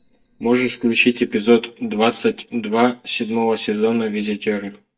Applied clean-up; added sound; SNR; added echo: neural mask model DeepFilterNet 3.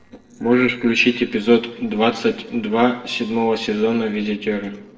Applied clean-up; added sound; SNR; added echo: neural separator model SepFormer DNS4.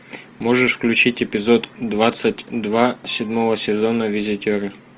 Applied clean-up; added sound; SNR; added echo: none; none; none; none.